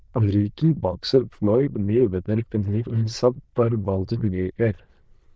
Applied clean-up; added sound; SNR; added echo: neural diffusion model UNIVERSE++.